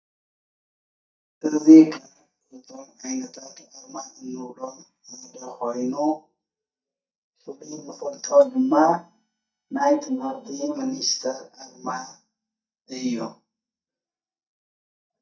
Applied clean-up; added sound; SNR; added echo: neural mask model DeepFilterNet 3.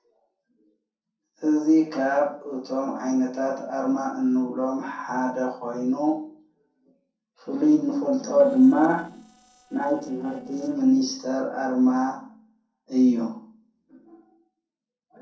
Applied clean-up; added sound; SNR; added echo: neural separator model SepFormer DNS4.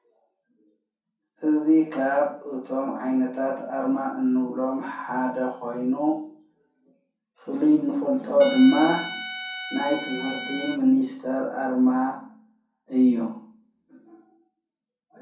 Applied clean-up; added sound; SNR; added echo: none; Trumpet; 9 dB; reverberation time 0.5 s.